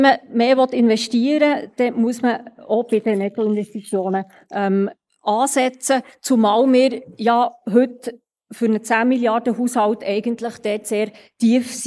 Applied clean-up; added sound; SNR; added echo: neural mask model Resemble Enhance denoiser.